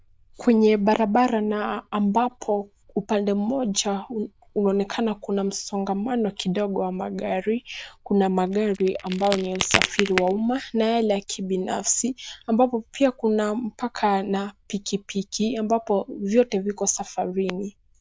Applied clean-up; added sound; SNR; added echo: neural diffusion model UNIVERSE++.